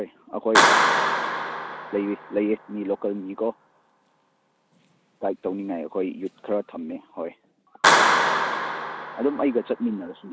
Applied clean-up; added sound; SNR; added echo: none; Clapping; -3 dB; none.